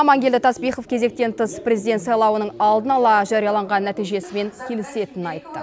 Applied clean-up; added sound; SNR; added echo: none; none; none; none.